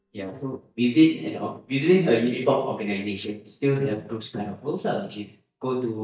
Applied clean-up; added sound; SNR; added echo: neural mask model DeepFilterNet 3.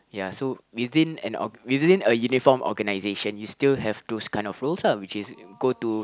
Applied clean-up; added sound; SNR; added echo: none; none; none; none.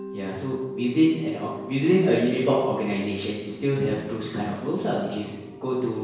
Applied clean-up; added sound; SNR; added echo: none; Mallet percussion; 16 dB; reverberation time 1.0 s.